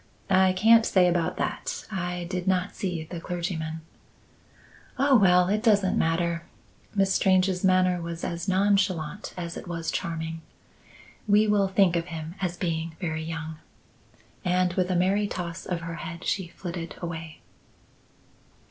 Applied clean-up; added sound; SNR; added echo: none; none; none; none.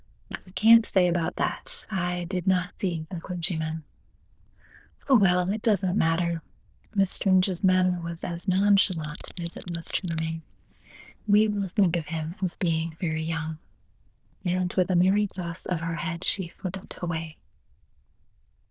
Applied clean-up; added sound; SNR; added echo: neural diffusion model UNIVERSE++.